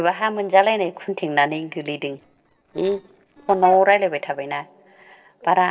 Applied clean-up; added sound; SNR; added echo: neural separator model SepFormer DNS4.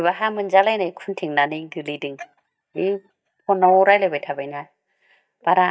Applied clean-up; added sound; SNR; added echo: neural mask model DeepFilterNet 3.